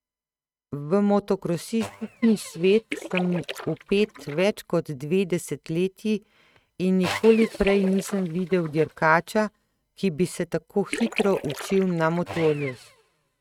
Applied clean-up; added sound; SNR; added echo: neural mask model RNNoise.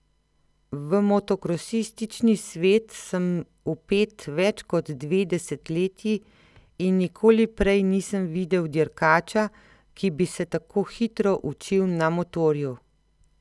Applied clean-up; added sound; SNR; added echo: none; none; none; none.